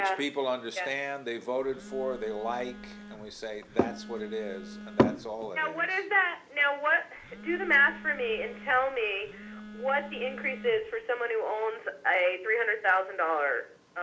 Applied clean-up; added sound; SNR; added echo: none; Telephone; 16 dB; none.